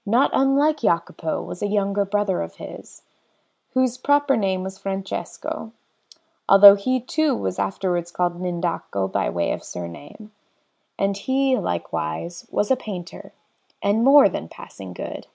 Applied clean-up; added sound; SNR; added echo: none; none; none; none.